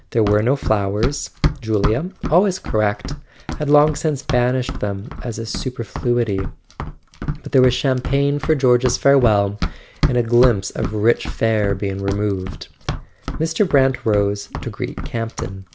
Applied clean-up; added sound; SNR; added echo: none; Run; 7 dB; none.